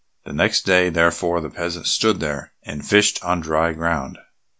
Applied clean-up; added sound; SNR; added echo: none; none; none; none.